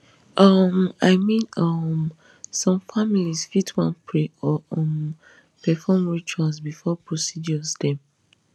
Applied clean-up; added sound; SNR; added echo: none; none; none; none.